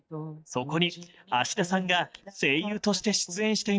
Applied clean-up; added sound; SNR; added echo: neural mask model DeepFilterNet 3.